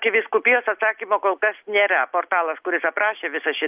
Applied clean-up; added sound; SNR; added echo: none; none; none; none.